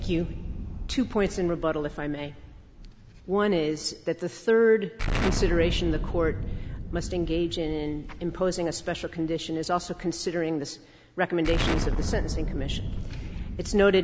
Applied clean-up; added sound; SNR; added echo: none; Explosion; 4 dB; none.